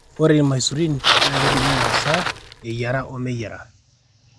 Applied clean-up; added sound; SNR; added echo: none; Bicycle; 1 dB; none.